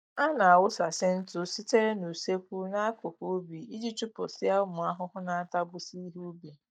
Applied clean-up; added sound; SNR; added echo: neural mask model DeepFilterNet 3.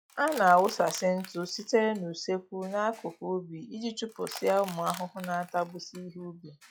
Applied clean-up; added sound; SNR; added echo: classical method log-MMSE.